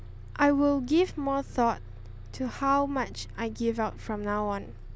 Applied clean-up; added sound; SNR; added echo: none; Bus; 13 dB; none.